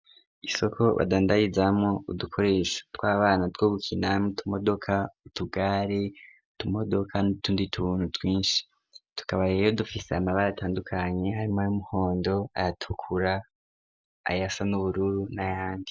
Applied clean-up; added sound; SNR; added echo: none; none; none; none.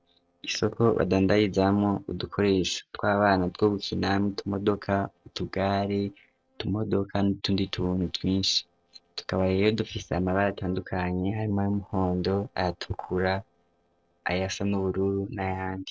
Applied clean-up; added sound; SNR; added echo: neural separator model SepFormer DNS4.